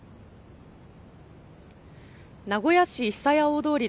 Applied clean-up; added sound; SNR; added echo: none; none; none; none.